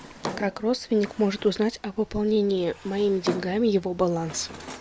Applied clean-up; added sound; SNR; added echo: none; Drawer open or close; 14 dB; none.